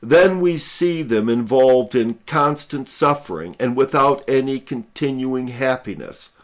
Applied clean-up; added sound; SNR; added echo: none; none; none; none.